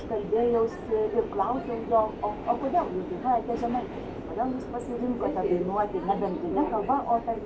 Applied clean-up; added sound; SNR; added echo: none; Subway, metro, underground; 7 dB; none.